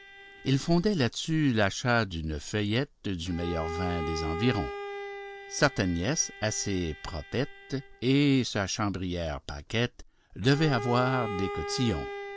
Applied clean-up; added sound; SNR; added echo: none; Bowed string instrument; 11 dB; none.